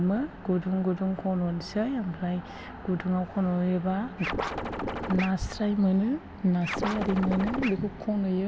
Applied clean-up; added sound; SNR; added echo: none; Scratching (performance technique); 5 dB; none.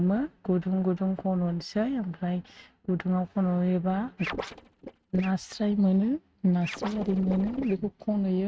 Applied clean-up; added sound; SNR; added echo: neural mask model RNNoise.